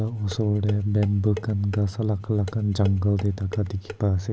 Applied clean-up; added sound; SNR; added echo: none; Dishes, pots, and pans; 18 dB; none.